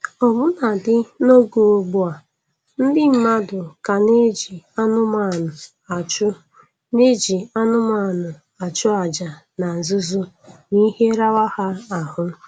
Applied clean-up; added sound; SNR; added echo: none; none; none; none.